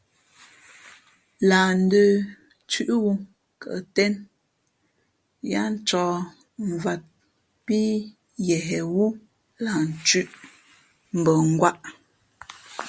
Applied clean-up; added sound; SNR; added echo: none; none; none; none.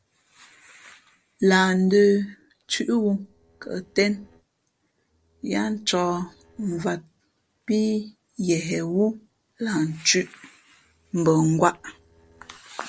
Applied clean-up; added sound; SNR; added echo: neural separator model SepFormer DNS4.